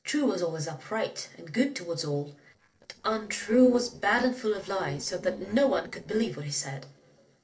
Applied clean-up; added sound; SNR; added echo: neural separator model SepFormer DNS4.